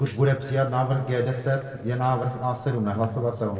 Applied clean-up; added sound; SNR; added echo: neural separator model SepFormer DNS4.